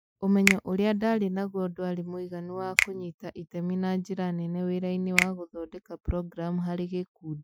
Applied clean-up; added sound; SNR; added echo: classical method Wiener filter.